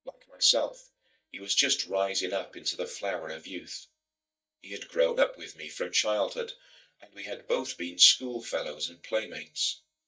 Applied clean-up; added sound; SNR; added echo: neural mask model DeepFilterNet 3.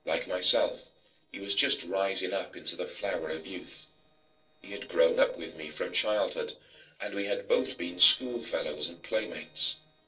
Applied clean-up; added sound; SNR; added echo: neural separator model SepFormer DNS4.